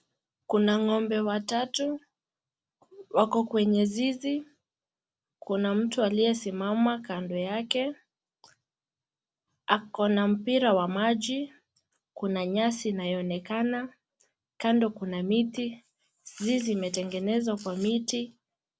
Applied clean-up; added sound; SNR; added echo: none; none; none; none.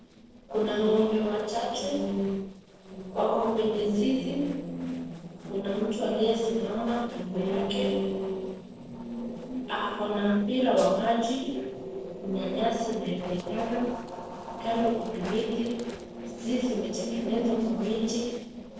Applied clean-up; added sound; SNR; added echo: neural separator model SepFormer DNS4.